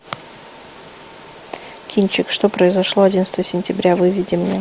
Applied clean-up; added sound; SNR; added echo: none; none; none; none.